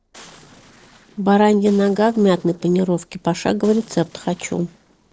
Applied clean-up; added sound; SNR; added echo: neural separator model SepFormer DNS4.